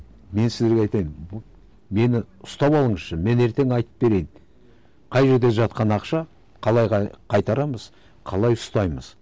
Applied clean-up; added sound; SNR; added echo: none; none; none; none.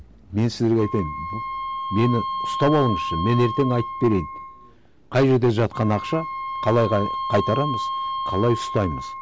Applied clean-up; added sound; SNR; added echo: none; Wind instrument, woodwind instrument; 7 dB; none.